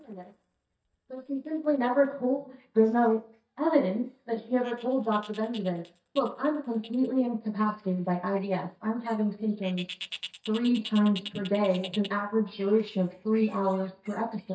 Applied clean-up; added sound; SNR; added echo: neural mask model DeepFilterNet 3.